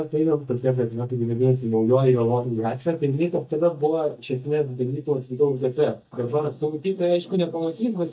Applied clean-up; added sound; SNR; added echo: neural mask model DeepFilterNet 3.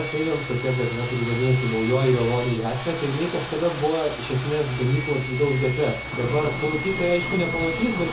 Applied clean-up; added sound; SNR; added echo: none; Sawing; 7 dB; reverberation time 0.6 s.